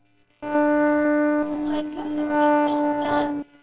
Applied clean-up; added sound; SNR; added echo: neural separator model SepFormer WHAMR!.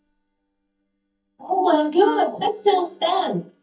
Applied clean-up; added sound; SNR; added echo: neural mask model DeepFilterNet 3.